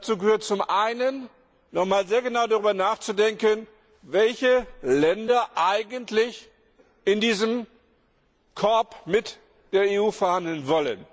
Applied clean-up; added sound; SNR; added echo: none; none; none; none.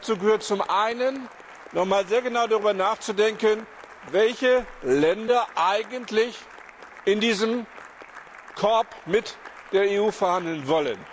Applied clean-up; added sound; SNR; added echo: none; Applause; 20 dB; none.